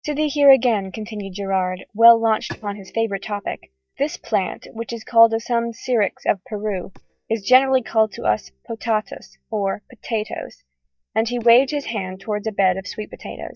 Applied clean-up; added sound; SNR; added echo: neural mask model DeepFilterNet 3.